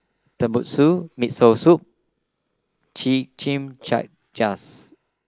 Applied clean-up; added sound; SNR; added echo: neural mask model Resemble Enhance denoiser.